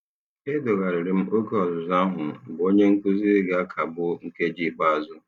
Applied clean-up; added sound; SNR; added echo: none; none; none; none.